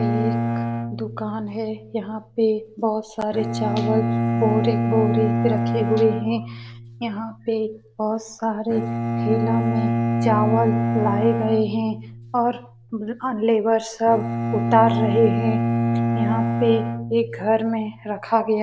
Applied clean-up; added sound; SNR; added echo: none; Bowed string instrument; 1 dB; none.